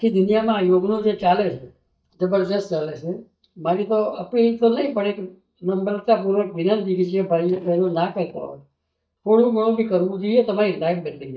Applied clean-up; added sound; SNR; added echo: neural mask model DeepFilterNet 3.